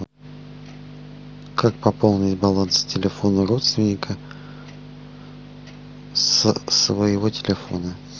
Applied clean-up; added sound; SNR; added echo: none; none; none; none.